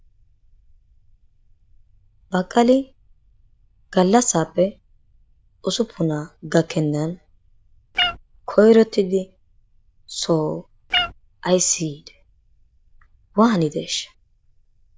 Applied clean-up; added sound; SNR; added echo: neural diffusion model UNIVERSE++.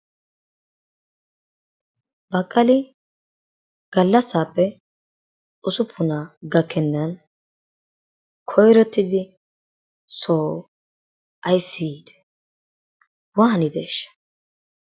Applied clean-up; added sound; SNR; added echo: none; none; none; none.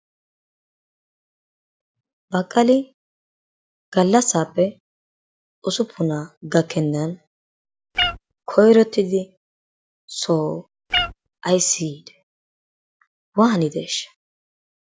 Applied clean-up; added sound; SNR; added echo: none; Meow; 3 dB; none.